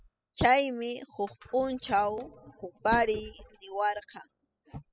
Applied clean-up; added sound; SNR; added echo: classical method spectral subtraction.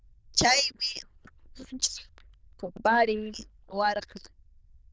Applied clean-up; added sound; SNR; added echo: neural diffusion model UNIVERSE++.